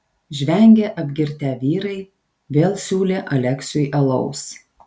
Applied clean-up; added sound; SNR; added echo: none; none; none; none.